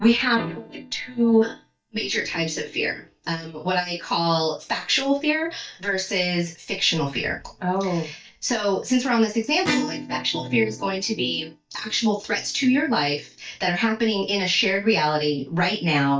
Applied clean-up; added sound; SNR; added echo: neural mask model DeepFilterNet 3.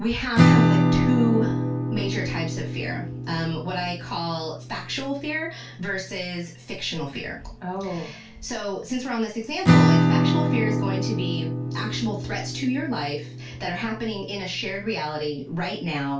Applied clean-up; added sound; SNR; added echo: none; Acoustic guitar / Strum; -4 dB; reverberation time 0.2 s.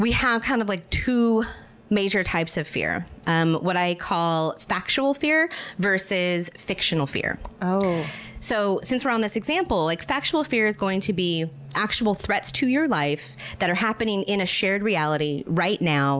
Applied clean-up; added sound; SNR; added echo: none; none; none; none.